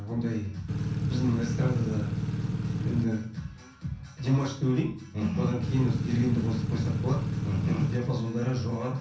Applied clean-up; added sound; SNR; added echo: none; Engine / Truck / Car; 0 dB; reverberation time 0.6 s.